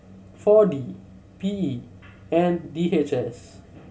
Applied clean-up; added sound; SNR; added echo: none; none; none; reverberation time 0.2 s.